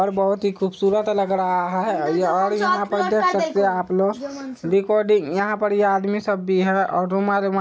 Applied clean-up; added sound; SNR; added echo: none; none; none; none.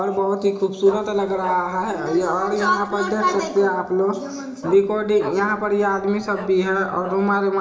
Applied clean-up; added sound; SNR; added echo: none; Bark; 17 dB; reverberation time 0.8 s.